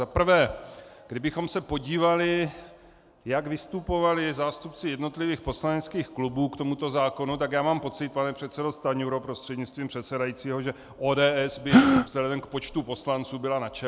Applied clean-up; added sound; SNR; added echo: none; Gasp; -3 dB; none.